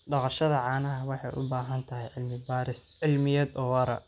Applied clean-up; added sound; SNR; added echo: none; none; none; none.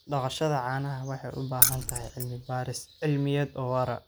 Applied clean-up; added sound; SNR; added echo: none; Keys jangling; -3 dB; none.